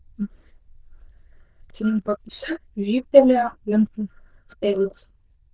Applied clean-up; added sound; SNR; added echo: neural diffusion model UNIVERSE++.